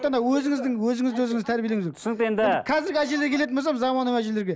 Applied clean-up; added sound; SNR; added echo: none; none; none; none.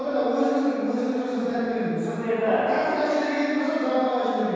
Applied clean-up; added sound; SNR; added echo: none; none; none; reverberation time 2.2 s.